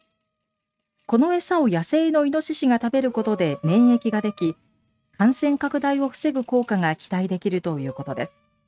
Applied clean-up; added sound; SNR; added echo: neural mask model RNNoise.